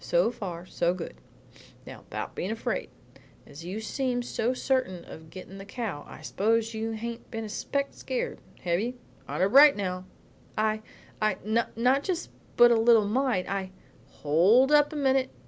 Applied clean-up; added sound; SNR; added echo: none; none; none; none.